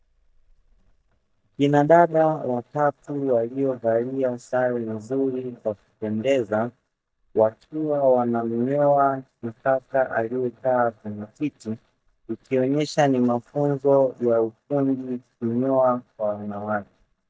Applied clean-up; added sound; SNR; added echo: neural mask model DeepFilterNet 3.